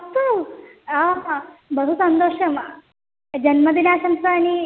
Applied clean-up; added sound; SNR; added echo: none; none; none; none.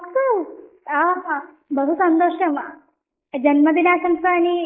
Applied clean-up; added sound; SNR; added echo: neural mask model Resemble Enhance denoiser.